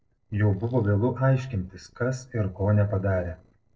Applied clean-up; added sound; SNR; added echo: neural separator model SepFormer DNS4.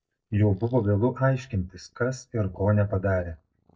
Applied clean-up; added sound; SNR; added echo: neural mask model DeepFilterNet 3.